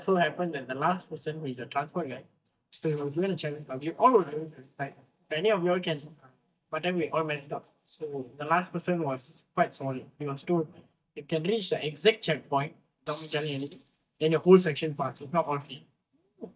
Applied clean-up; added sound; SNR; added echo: neural mask model DeepFilterNet 3.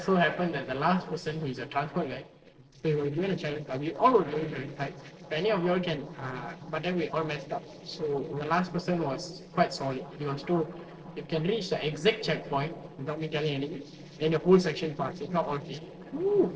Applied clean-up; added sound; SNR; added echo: neural separator model SepFormer DNS4.